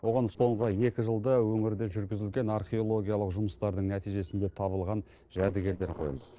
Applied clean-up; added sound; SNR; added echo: neural separator model SepFormer DNS4.